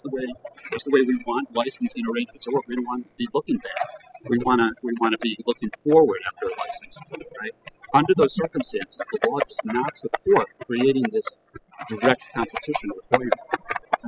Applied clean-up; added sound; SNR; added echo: classical method spectral subtraction.